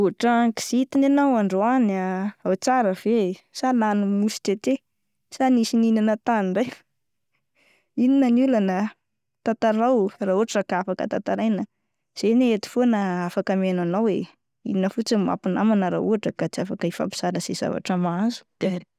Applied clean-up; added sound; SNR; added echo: none; none; none; none.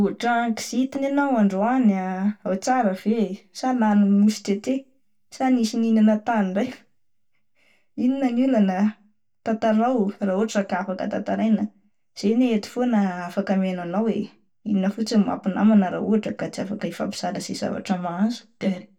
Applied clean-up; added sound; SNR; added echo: none; none; none; reverberation time 0.2 s.